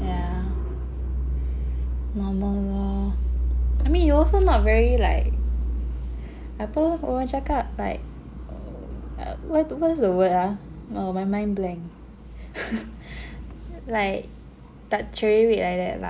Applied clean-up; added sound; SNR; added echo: none; none; none; none.